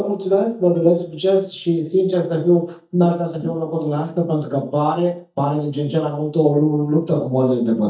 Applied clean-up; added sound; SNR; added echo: neural mask model DeepFilterNet 3.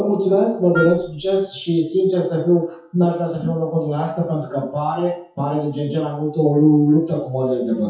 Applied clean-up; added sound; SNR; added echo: classical method WPE with log-MMSE.